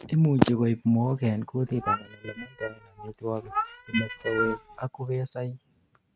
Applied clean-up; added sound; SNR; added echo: neural mask model RNNoise.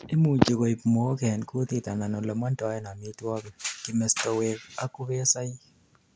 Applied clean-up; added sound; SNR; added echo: none; none; none; none.